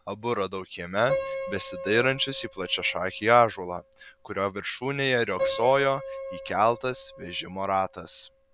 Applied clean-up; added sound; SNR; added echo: none; Piano; 10 dB; none.